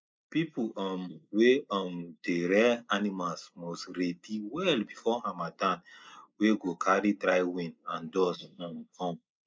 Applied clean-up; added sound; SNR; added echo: neural mask model Resemble Enhance denoiser.